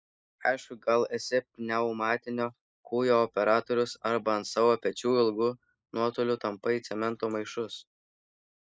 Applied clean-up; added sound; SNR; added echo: neural mask model Resemble Enhance denoiser.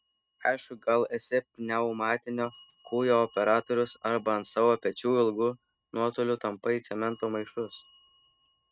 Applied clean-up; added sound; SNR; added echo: neural mask model RNNoise.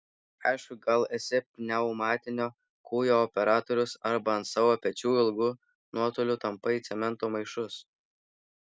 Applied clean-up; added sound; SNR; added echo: none; none; none; none.